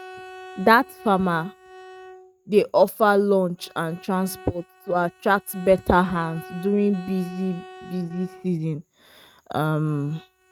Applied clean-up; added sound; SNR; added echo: neural mask model RNNoise.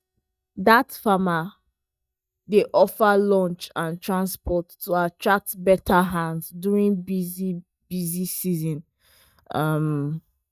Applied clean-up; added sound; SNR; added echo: neural mask model DeepFilterNet 3.